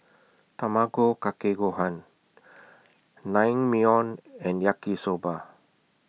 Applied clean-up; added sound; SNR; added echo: none; none; none; none.